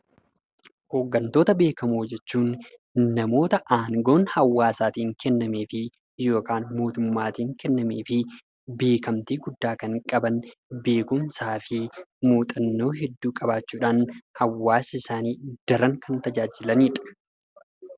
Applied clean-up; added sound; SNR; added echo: none; none; none; none.